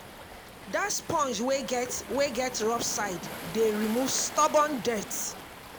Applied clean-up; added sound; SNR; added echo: none; Waves, surf; 12 dB; none.